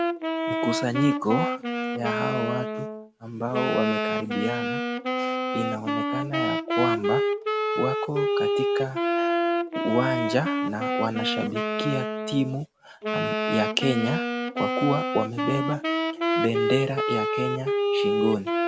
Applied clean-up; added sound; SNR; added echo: none; Wind instrument, woodwind instrument; -3 dB; none.